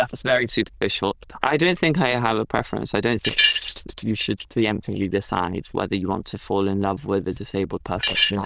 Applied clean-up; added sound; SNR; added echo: neural diffusion model UNIVERSE++.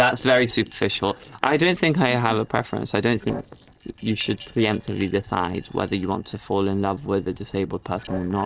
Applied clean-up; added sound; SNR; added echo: neural separator model SepFormer DNS4.